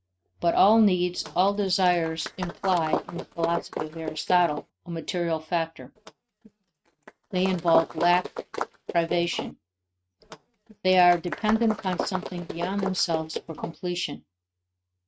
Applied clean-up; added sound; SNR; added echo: neural mask model RNNoise.